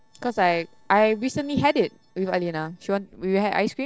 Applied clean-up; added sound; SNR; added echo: neural separator model SepFormer DNS4.